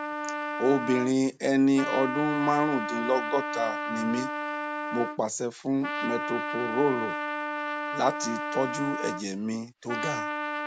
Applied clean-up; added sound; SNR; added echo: none; Trumpet; 4 dB; none.